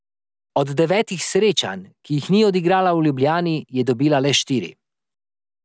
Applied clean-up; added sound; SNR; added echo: none; none; none; none.